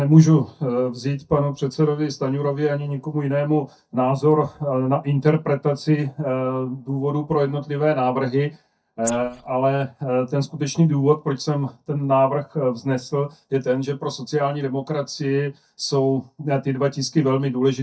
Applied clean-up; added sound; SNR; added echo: neural mask model DeepFilterNet 3.